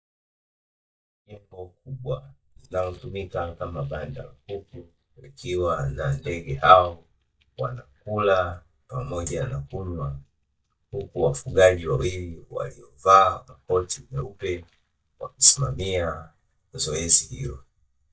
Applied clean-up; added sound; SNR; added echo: neural mask model DeepFilterNet 3.